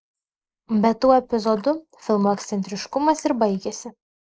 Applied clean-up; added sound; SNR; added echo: neural mask model Resemble Enhance denoiser.